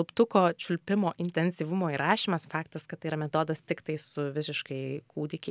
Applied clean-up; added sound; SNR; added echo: none; none; none; none.